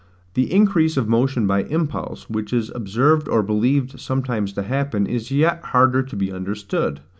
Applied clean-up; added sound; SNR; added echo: none; none; none; none.